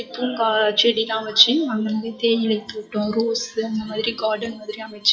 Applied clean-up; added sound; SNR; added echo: classical method WPE with log-MMSE.